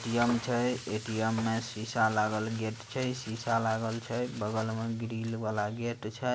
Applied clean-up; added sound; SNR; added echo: none; Frying (food); 15 dB; none.